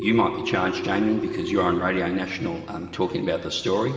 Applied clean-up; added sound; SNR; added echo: none; Telephone; 9 dB; reverberation time 1.7 s.